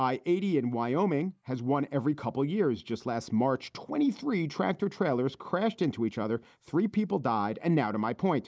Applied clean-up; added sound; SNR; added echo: neural mask model Resemble Enhance denoiser.